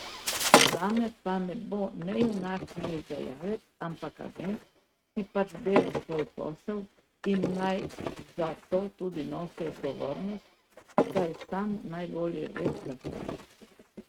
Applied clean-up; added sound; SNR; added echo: neural mask model RNNoise.